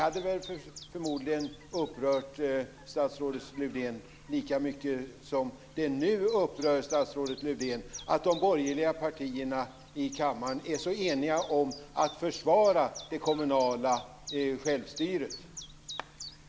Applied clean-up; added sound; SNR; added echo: none; Chirp, tweet; 18 dB; none.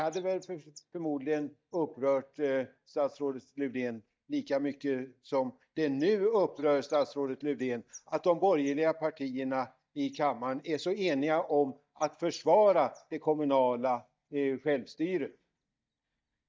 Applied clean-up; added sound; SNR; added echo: neural mask model DeepFilterNet 3.